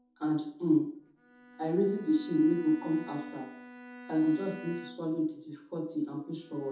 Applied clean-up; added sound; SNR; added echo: none; Bowed string instrument; 18 dB; reverberation time 0.5 s.